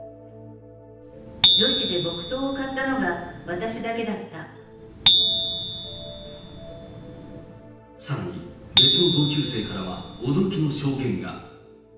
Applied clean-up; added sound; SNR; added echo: none; Bicycle bell; -4 dB; reverberation time 0.9 s.